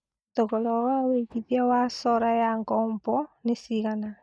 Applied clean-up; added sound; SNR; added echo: neural mask model DeepFilterNet 3.